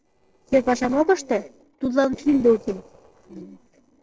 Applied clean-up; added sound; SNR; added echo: neural separator model SepFormer DNS4.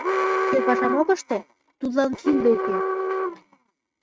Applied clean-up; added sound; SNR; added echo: neural mask model RNNoise.